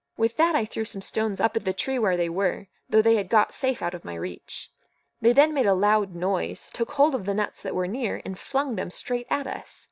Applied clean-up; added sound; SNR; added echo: none; none; none; none.